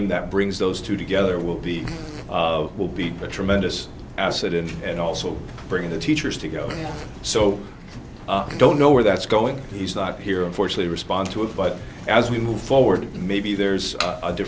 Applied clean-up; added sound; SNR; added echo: none; Fart; 17 dB; none.